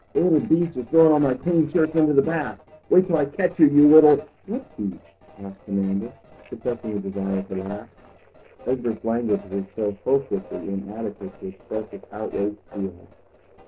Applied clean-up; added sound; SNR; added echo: neural separator model SepFormer DNS4.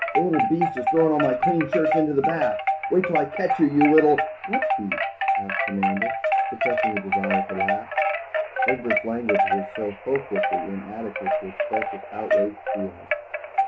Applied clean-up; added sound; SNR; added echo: none; Wind chime; -1 dB; reverberation time 0.3 s.